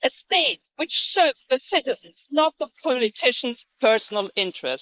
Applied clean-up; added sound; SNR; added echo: neural mask model Resemble Enhance denoiser.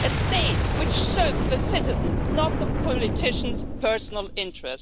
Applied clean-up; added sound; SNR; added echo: none; Boom; -4 dB; none.